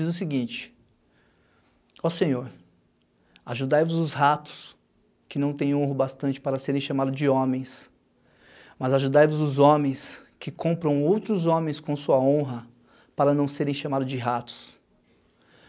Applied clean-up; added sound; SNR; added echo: none; none; none; none.